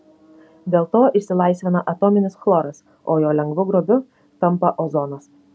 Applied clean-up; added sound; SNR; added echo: none; none; none; none.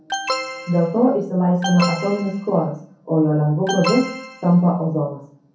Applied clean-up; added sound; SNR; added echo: none; Alarm; 9 dB; reverberation time 0.5 s.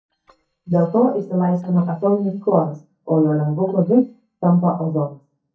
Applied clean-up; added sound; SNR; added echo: neural mask model DeepFilterNet 3.